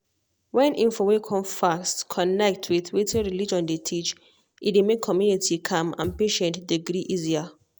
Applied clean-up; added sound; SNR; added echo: none; Thump, thud; 18 dB; none.